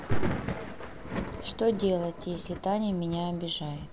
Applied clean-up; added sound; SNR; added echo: none; Thunder; 7 dB; none.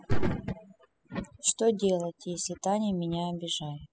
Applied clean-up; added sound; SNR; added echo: classical method spectral subtraction.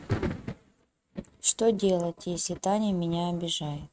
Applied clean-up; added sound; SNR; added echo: neural mask model RNNoise.